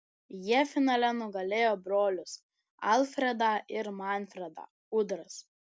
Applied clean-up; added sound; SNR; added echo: none; none; none; none.